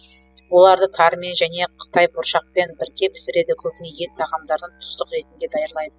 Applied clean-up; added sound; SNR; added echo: classical method spectral subtraction.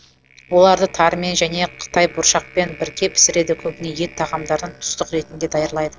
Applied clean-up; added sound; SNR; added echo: neural separator model SepFormer DNS4.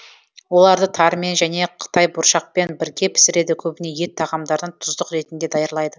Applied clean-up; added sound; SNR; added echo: none; none; none; none.